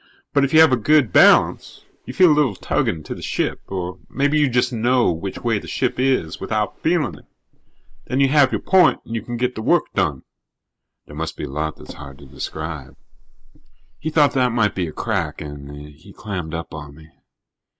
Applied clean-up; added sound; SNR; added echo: neural mask model Resemble Enhance denoiser.